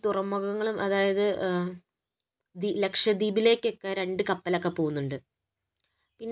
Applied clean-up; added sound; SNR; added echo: none; none; none; none.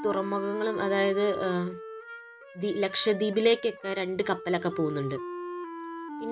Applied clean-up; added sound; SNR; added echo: none; Wind instrument, woodwind instrument; 10 dB; none.